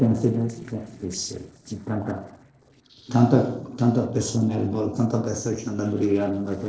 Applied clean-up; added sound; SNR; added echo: neural separator model SepFormer DNS4.